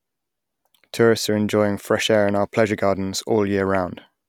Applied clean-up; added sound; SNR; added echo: none; none; none; none.